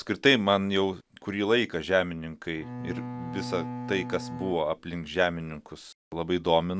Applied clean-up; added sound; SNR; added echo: none; Bowed string instrument; 9 dB; none.